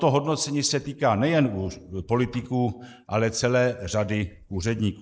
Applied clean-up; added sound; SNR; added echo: neural mask model Resemble Enhance denoiser.